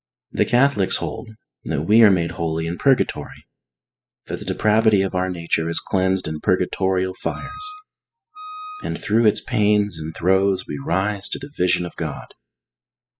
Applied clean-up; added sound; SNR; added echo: classical method spectral subtraction.